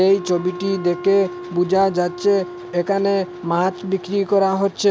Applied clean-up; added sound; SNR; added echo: none; Wind instrument, woodwind instrument; 14 dB; none.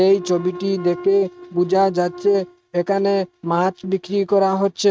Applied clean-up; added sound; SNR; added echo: neural mask model RNNoise.